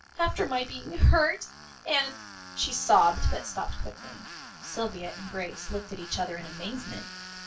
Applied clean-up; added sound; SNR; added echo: none; Tools; 16 dB; reverberation time 0.2 s.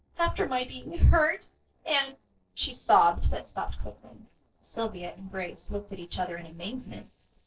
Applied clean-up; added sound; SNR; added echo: neural separator model SepFormer DNS4.